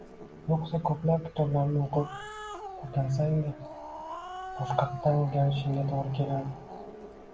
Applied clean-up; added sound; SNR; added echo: none; Growling; 13 dB; none.